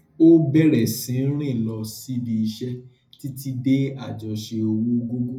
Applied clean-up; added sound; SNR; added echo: none; none; none; reverberation time 0.4 s.